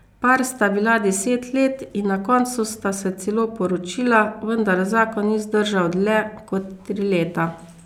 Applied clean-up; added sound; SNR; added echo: none; none; none; none.